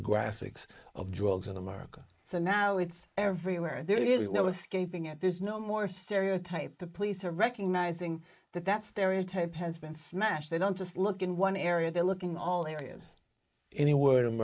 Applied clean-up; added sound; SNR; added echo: neural mask model Resemble Enhance denoiser.